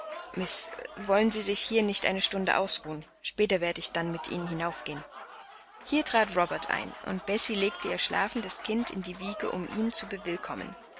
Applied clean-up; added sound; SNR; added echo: none; Applause / Crowd; 15 dB; none.